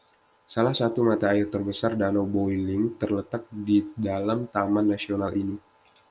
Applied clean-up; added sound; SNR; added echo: none; none; none; none.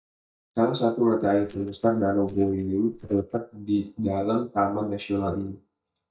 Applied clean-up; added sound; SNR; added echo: neural mask model DeepFilterNet 3.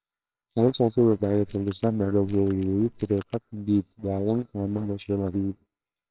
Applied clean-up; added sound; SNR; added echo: neural separator model SepFormer WHAMR!.